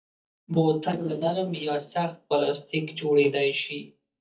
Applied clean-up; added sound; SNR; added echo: neural mask model DeepFilterNet 3.